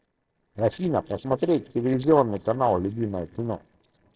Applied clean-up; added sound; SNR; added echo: neural separator model SepFormer DNS4.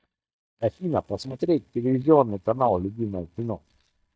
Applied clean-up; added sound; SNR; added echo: neural mask model DeepFilterNet 3.